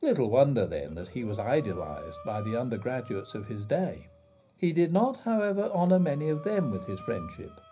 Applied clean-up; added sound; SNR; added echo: none; Breathing; 19 dB; reverberation time 0.5 s.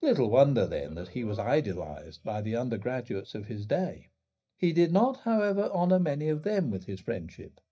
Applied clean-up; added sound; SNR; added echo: neural mask model DeepFilterNet 3.